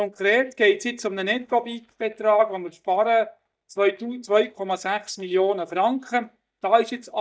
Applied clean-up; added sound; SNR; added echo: neural mask model DeepFilterNet 3.